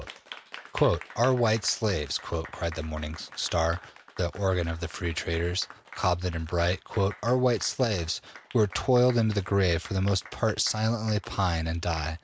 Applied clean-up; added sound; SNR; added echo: none; Applause; 20 dB; none.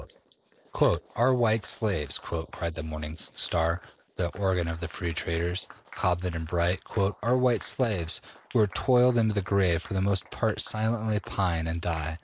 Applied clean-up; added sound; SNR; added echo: neural mask model Resemble Enhance denoiser.